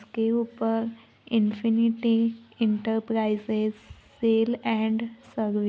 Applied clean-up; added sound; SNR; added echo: none; none; none; none.